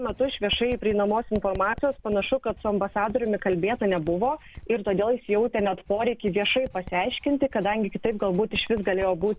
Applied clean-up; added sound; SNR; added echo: none; Writing; 18 dB; none.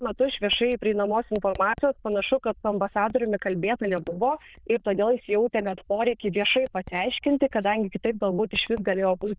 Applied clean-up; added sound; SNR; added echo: neural diffusion model UNIVERSE++.